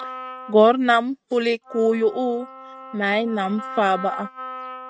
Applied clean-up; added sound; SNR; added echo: neural mask model RNNoise.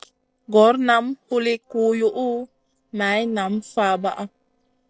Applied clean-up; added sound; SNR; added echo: neural separator model SepFormer DNS4.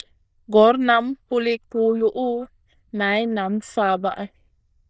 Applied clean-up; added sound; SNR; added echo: neural diffusion model UNIVERSE++.